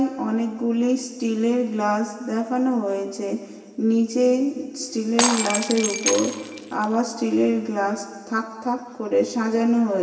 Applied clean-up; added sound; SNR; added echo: none; Shatter; 4 dB; reverberation time 2.0 s.